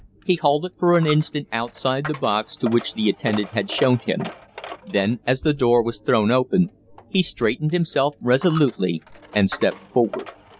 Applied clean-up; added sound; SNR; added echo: none; Coin (dropping); 17 dB; none.